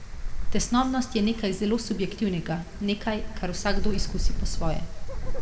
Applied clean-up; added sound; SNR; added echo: none; Wind; -2 dB; reverberation time 1.5 s.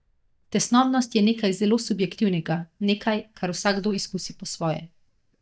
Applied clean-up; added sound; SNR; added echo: neural mask model DeepFilterNet 3.